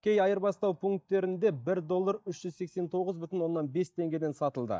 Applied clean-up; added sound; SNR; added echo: neural mask model DeepFilterNet 3.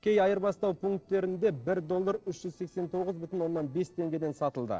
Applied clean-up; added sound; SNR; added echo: neural separator model SepFormer DNS4.